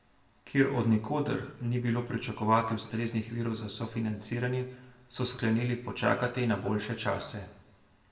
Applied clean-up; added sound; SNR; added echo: none; none; none; reverberation time 0.7 s.